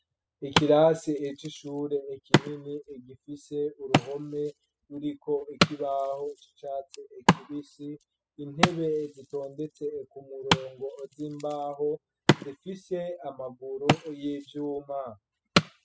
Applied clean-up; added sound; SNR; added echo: classical method spectral subtraction.